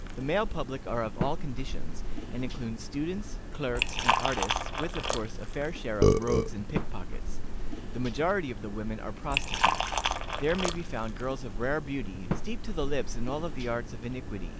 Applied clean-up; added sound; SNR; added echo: none; Burping, eructation + Liquid; -4 dB; none.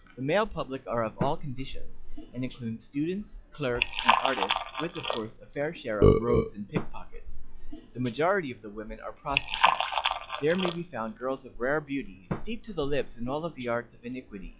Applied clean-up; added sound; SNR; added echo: classical method log-MMSE.